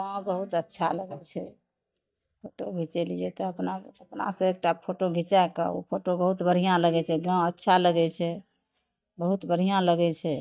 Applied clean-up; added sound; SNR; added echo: neural mask model DeepFilterNet 3.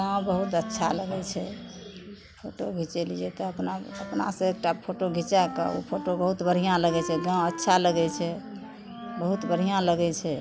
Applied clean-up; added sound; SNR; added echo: none; Wind instrument, woodwind instrument; 13 dB; none.